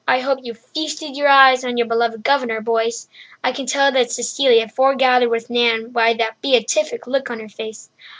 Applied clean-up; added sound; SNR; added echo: none; none; none; none.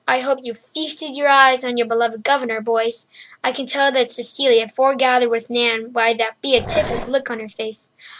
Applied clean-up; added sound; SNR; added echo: none; Growling; 9 dB; none.